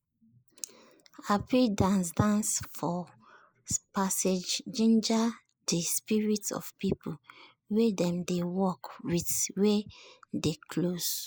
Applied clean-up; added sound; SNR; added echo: neural mask model Resemble Enhance denoiser.